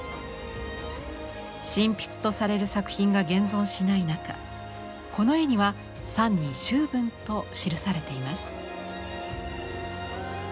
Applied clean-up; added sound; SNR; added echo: none; none; none; none.